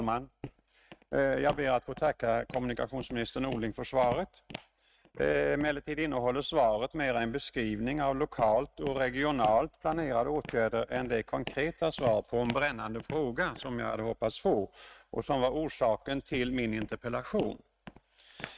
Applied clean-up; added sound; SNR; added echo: neural mask model RNNoise.